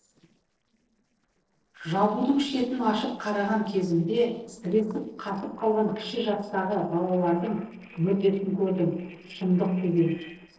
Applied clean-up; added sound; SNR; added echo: neural separator model SepFormer DNS4.